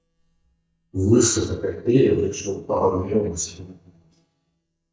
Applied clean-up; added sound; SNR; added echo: neural mask model DeepFilterNet 3.